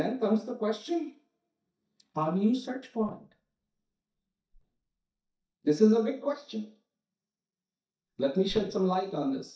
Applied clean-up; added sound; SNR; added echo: neural mask model DeepFilterNet 3.